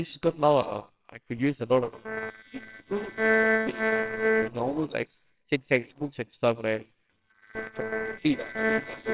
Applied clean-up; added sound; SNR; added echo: neural separator model SepFormer WHAMR!.